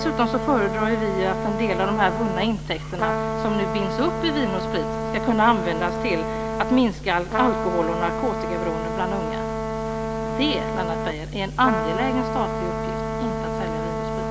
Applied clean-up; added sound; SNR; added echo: none; Trumpet; 3 dB; none.